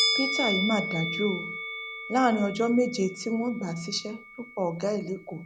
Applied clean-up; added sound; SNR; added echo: none; Musical instrument; 5 dB; none.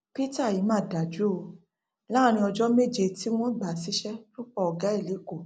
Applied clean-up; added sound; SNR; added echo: none; none; none; none.